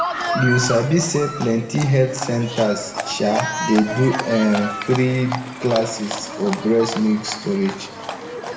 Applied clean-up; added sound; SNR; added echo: none; Livestock, farm animals, working animals; 7 dB; reverberation time 0.8 s.